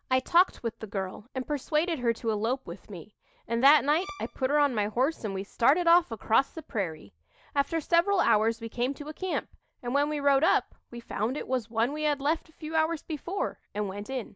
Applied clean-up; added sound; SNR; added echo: none; Bowed string instrument; 17 dB; none.